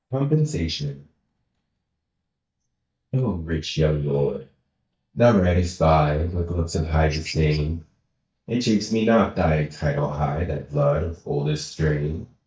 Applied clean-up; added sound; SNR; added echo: neural mask model DeepFilterNet 3.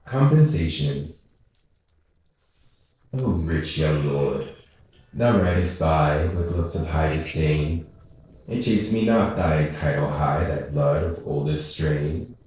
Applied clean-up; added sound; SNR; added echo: neural separator model SepFormer DNS4.